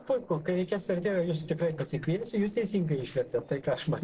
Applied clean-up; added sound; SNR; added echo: neural separator model SepFormer DNS4.